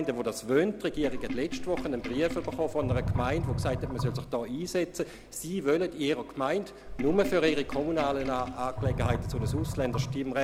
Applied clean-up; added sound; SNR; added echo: none; Sink (filling or washing); 5 dB; none.